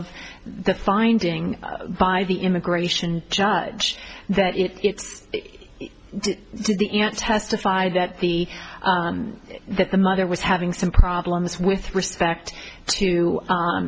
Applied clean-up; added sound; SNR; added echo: none; none; none; none.